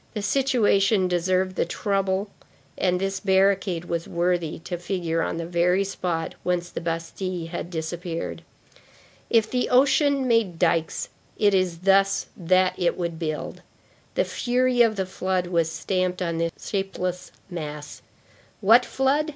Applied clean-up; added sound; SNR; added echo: none; none; none; none.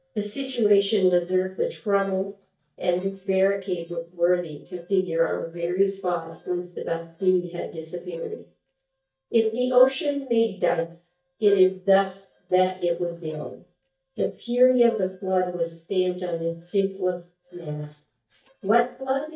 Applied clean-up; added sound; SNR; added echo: neural mask model DeepFilterNet 3.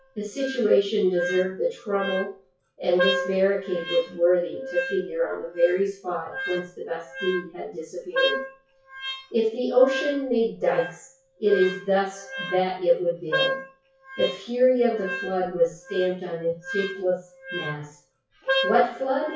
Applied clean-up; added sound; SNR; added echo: classical method WPE with log-MMSE.